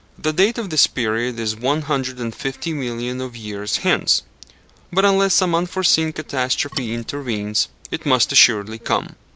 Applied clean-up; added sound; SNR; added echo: none; Wood; 13 dB; none.